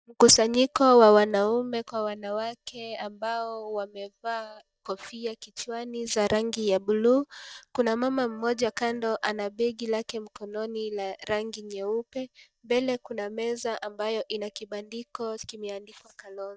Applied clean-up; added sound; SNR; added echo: neural mask model DeepFilterNet 3.